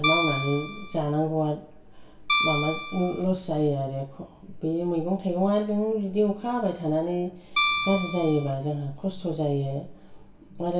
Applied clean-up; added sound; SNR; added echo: none; Guitar; -2 dB; reverberation time 0.3 s.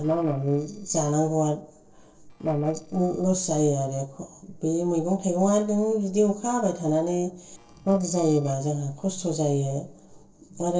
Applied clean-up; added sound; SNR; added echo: neural separator model SepFormer DNS4.